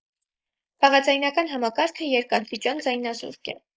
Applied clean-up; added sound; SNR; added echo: neural mask model Resemble Enhance denoiser.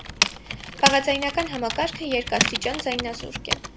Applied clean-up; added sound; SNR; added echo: none; Tools + Computer keyboard; 2 dB; none.